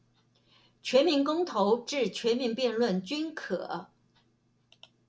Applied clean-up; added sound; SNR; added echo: none; none; none; none.